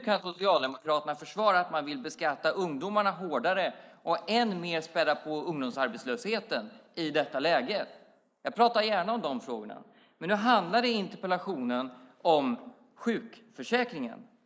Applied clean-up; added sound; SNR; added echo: neural mask model Resemble Enhance denoiser.